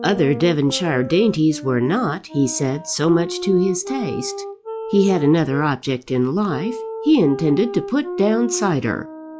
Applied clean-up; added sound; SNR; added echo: classical method log-MMSE.